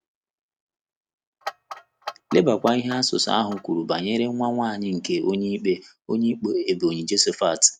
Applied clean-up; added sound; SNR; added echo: none; Clock; 14 dB; none.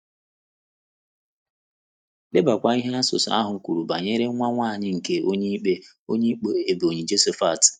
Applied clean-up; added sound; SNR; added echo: neural mask model DeepFilterNet 3.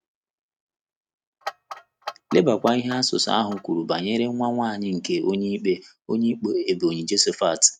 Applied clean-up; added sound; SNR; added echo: neural mask model RNNoise.